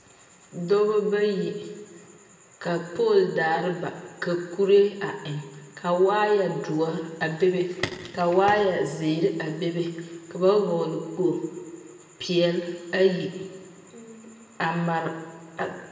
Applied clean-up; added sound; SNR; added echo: none; none; none; reverberation time 1.5 s.